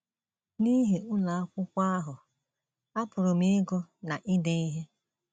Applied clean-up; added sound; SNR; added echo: none; none; none; none.